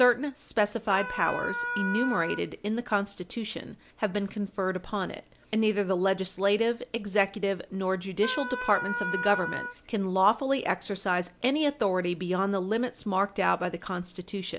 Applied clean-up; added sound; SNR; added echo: none; Wind instrument, woodwind instrument; 5 dB; none.